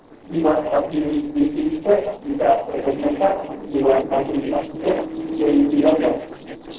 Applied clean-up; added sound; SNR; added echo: neural separator model SepFormer DNS4.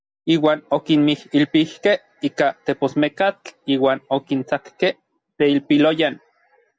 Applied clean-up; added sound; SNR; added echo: none; none; none; none.